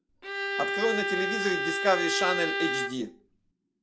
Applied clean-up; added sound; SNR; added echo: none; Bowed string instrument; -1 dB; none.